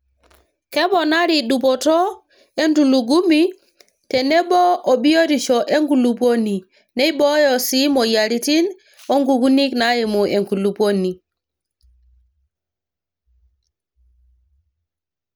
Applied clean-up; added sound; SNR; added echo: none; none; none; none.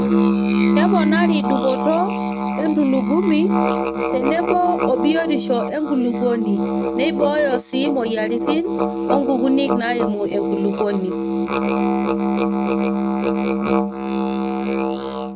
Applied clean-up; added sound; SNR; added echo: neural mask model RNNoise.